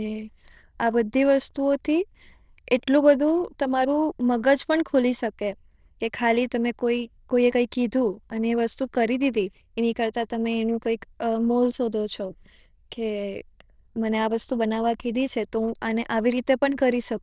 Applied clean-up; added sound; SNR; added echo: neural diffusion model UNIVERSE++.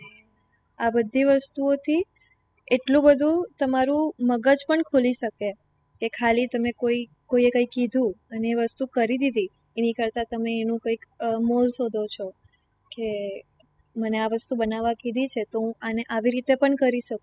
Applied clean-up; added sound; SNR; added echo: classical method spectral subtraction.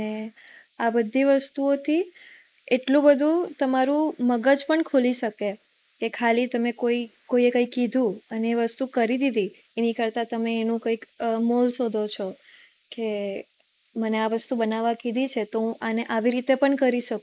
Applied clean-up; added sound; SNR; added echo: neural mask model Resemble Enhance denoiser.